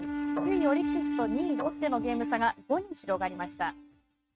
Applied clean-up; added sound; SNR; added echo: neural mask model RNNoise.